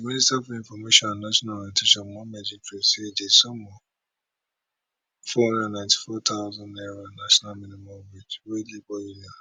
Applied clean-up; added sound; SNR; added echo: none; none; none; none.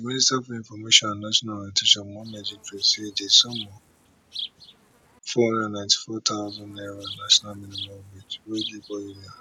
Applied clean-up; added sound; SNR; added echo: none; Insect; 15 dB; none.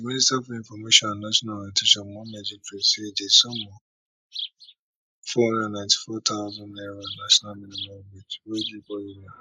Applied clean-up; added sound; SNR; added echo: neural mask model Resemble Enhance denoiser.